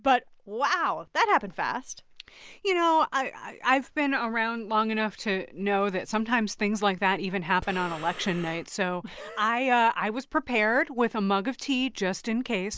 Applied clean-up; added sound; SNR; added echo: none; Breathing; 16 dB; none.